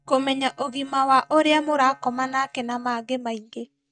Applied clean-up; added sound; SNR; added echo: neural mask model DeepFilterNet 3.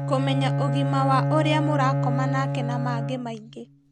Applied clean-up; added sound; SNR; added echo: none; Bowed string instrument; -2 dB; none.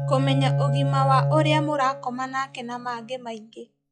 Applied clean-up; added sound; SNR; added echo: classical method log-MMSE.